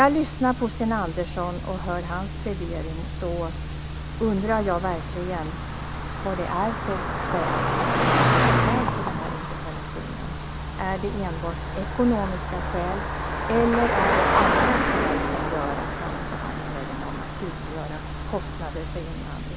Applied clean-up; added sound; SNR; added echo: none; Car passing by; 0 dB; none.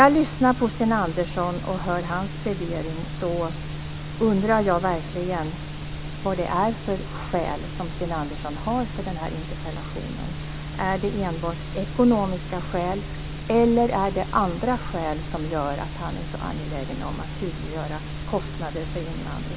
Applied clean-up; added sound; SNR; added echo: none; none; none; none.